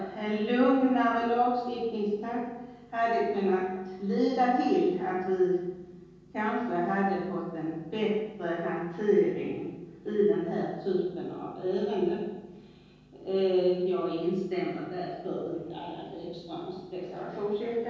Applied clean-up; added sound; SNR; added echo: none; none; none; reverberation time 1.3 s.